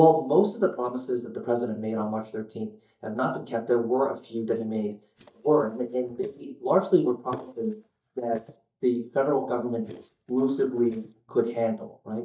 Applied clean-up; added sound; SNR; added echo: neural mask model DeepFilterNet 3.